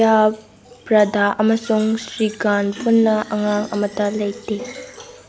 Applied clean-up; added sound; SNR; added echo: none; Fill (with liquid); 18 dB; none.